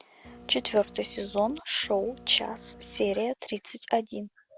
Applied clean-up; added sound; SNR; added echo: none; Printer; 19 dB; none.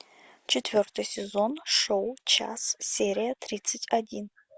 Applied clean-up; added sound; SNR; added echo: none; none; none; none.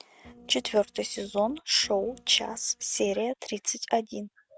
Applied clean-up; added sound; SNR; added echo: neural mask model RNNoise.